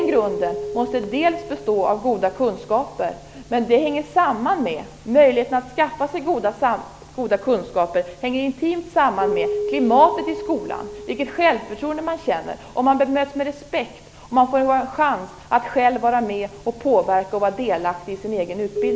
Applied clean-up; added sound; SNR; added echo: none; Keyboard (musical); 12 dB; none.